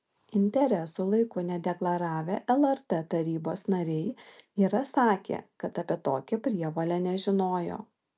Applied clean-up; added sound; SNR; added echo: none; none; none; none.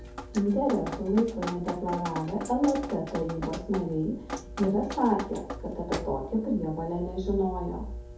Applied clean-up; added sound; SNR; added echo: none; Drip; 9 dB; reverberation time 0.5 s.